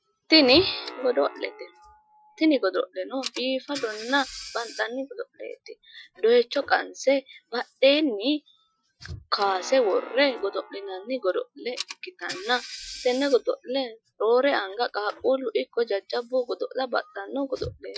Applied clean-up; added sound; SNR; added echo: classical method Wiener filter.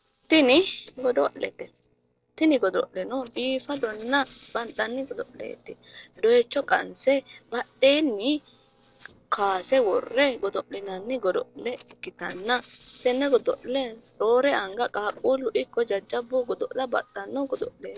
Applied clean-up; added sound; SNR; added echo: neural separator model SepFormer DNS4.